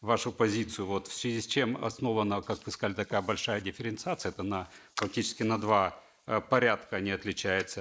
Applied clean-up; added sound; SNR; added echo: neural mask model Resemble Enhance denoiser.